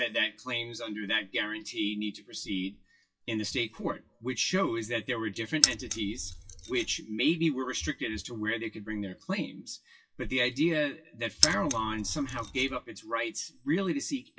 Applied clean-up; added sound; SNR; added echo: classical method WPE with log-MMSE.